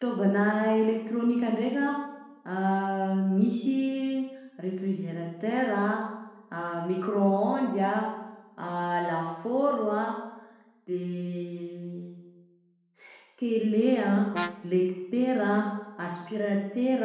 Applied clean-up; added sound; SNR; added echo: none; Brass instrument; 11 dB; reverberation time 0.9 s.